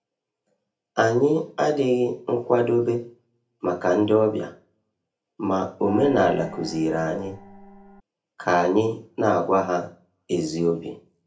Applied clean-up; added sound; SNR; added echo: none; Gong; 14 dB; reverberation time 0.3 s.